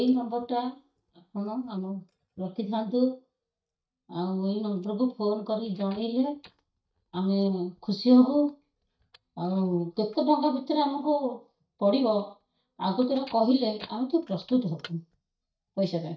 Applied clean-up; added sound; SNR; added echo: neural mask model DeepFilterNet 3.